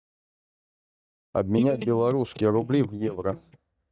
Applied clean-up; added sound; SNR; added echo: neural mask model DeepFilterNet 3.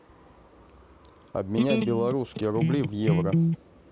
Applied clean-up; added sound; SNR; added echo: none; Electric guitar; -3 dB; none.